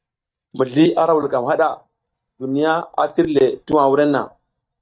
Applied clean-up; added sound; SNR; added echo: neural mask model DeepFilterNet 3.